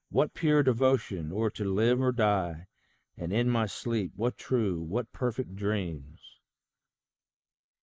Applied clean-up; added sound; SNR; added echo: neural mask model Resemble Enhance denoiser.